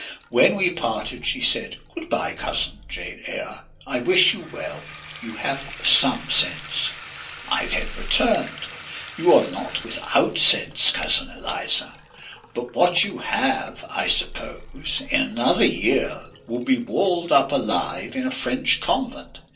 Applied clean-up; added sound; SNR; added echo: none; Bathtub (filling or washing) / Water tap, faucet; 18 dB; reverberation time 0.3 s.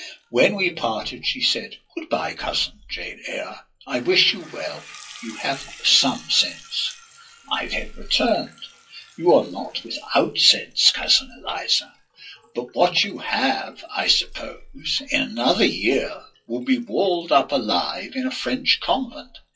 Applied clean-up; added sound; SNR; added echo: classical method WPE with log-MMSE.